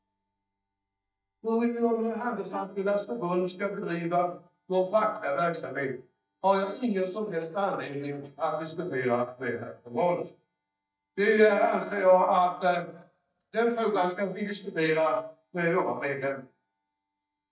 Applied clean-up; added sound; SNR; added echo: neural mask model DeepFilterNet 3.